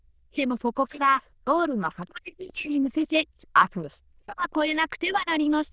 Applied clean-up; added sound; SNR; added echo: neural diffusion model UNIVERSE++.